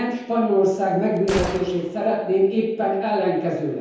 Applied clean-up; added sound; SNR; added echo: none; Gunshot, gunfire; 13 dB; reverberation time 0.9 s.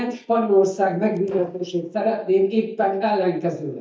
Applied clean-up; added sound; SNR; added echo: neural mask model DeepFilterNet 3.